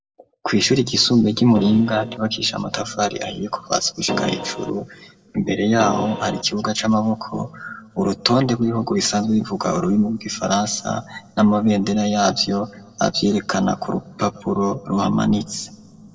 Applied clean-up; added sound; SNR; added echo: neural separator model SepFormer DNS4.